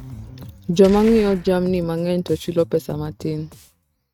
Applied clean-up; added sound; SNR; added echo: neural mask model RNNoise.